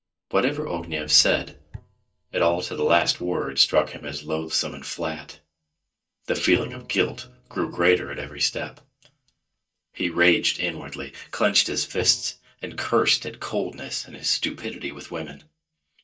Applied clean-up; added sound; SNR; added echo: neural mask model DeepFilterNet 3.